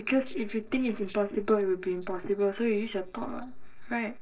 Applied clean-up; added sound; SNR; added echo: neural separator model SepFormer DNS4.